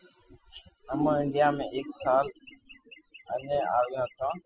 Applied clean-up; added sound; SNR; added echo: classical method spectral subtraction.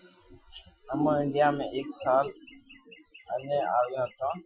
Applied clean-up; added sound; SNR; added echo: classical method Wiener filter.